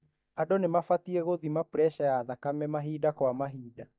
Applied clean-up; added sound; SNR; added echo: neural mask model DeepFilterNet 3.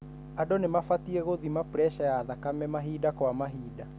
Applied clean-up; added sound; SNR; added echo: none; none; none; none.